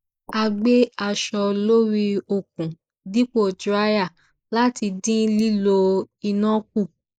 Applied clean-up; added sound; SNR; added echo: neural mask model Resemble Enhance denoiser.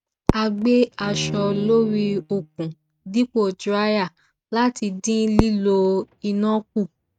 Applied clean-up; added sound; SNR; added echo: neural mask model RNNoise.